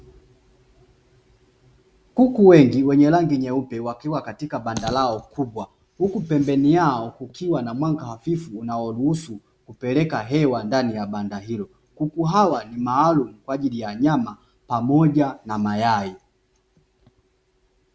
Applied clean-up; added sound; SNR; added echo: none; none; none; none.